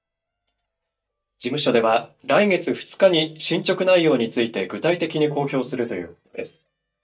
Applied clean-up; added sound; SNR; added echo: neural mask model DeepFilterNet 3.